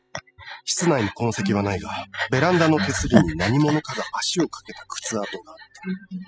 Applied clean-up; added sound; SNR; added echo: classical method spectral subtraction.